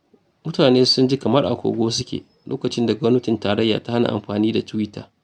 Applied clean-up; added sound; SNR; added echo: none; none; none; none.